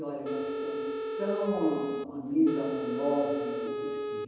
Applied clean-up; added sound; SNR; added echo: none; Telephone; 3 dB; reverberation time 1.1 s.